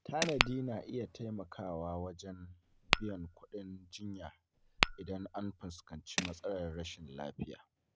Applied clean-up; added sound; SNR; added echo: none; Tools + Tap / Glass; -2 dB; none.